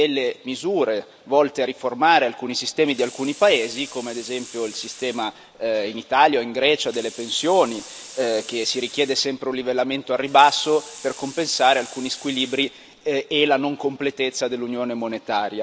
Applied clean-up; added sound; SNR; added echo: none; Sink (filling or washing) / Water tap, faucet; 19 dB; none.